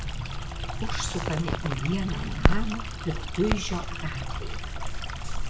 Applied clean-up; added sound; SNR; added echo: none; Crackle + Stream; -4 dB; none.